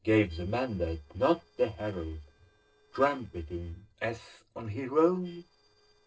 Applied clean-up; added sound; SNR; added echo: neural separator model SepFormer DNS4.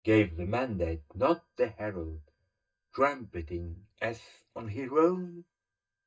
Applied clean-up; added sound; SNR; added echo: neural mask model DeepFilterNet 3.